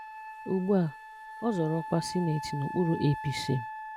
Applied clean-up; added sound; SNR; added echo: none; Wind instrument, woodwind instrument; 10 dB; none.